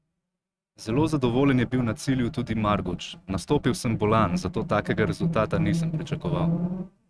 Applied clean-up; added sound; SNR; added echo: neural mask model RNNoise.